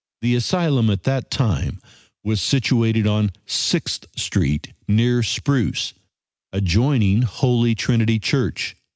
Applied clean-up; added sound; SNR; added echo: none; none; none; none.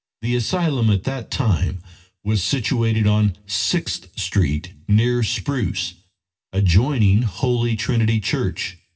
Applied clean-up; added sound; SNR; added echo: none; none; none; reverberation time 0.2 s.